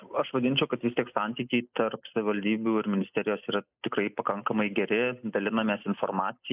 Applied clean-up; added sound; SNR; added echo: neural mask model Resemble Enhance denoiser.